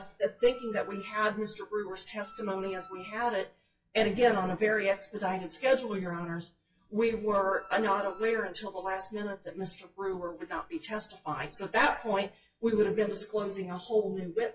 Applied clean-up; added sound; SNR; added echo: classical method WPE with log-MMSE.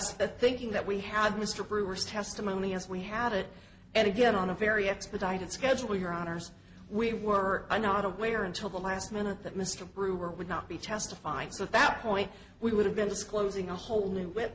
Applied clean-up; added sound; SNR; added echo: none; none; none; none.